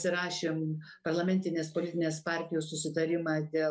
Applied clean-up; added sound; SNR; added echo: none; none; none; none.